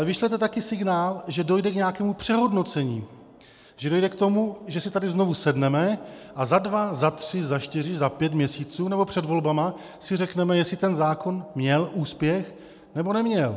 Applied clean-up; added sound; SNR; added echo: none; none; none; none.